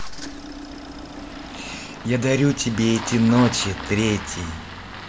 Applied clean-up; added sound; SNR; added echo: none; Engine starting; 11 dB; none.